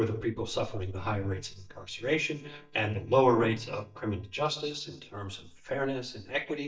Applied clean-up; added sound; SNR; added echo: neural mask model DeepFilterNet 3.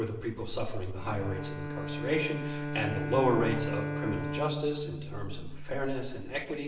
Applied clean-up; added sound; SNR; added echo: none; Bowed string instrument; 5 dB; reverberation time 1.0 s.